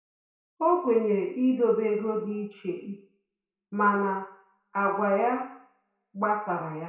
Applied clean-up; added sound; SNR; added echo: none; none; none; reverberation time 0.6 s.